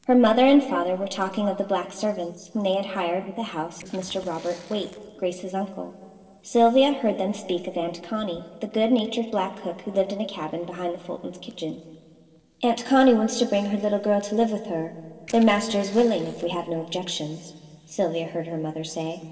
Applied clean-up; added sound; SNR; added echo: neural separator model SepFormer DNS4.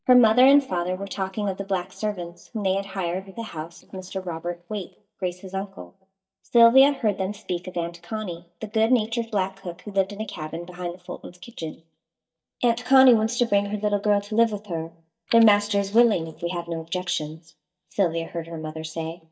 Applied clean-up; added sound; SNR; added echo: neural mask model DeepFilterNet 3.